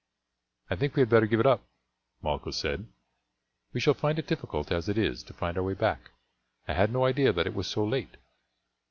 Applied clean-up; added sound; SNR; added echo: none; none; none; none.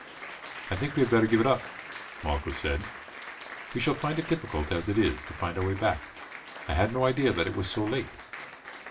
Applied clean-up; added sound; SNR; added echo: none; Applause; 13 dB; reverberation time 0.2 s.